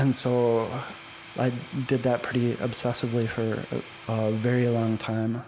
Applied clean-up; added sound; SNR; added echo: none; Tools / Domestic sounds, home sounds; 15 dB; none.